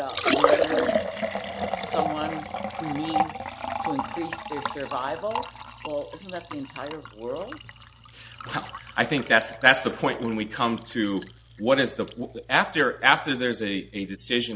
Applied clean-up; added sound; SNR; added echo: none; Liquid; 4 dB; none.